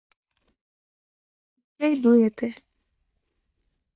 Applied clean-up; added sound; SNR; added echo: neural mask model DeepFilterNet 3.